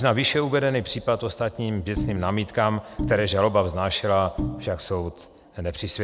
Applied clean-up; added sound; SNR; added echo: none; Bowed string instrument; 9 dB; none.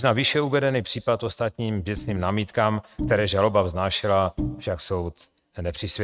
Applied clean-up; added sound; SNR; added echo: neural mask model RNNoise.